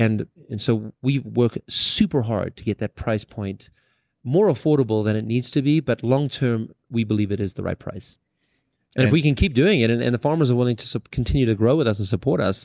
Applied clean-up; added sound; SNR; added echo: none; none; none; none.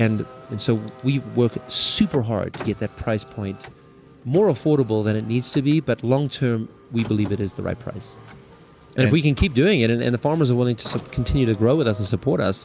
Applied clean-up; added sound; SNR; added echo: none; Car; 19 dB; none.